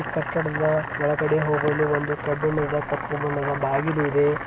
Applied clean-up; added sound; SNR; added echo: none; Boiling; 6 dB; none.